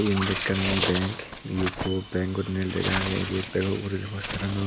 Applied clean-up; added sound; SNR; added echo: none; Bird; 3 dB; none.